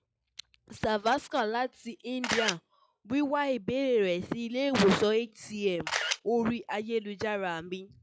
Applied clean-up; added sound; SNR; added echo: classical method log-MMSE.